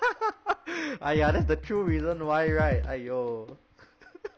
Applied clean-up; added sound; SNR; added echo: none; Drum kit; 1 dB; none.